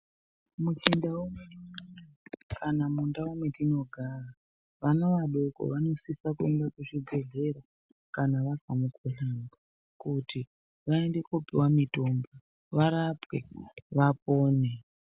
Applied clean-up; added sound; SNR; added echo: none; none; none; none.